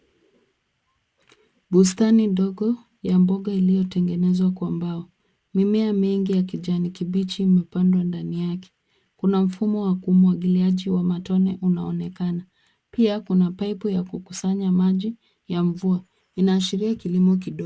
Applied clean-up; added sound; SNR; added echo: none; none; none; none.